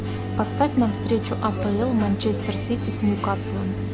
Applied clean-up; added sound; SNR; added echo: none; none; none; none.